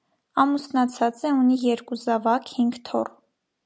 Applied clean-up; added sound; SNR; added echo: none; none; none; none.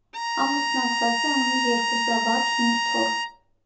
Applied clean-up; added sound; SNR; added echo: none; Bowed string instrument; -3 dB; reverberation time 0.7 s.